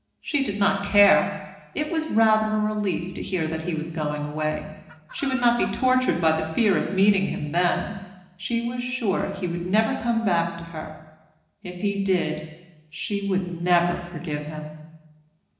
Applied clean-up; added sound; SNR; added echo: neural separator model SepFormer DNS4.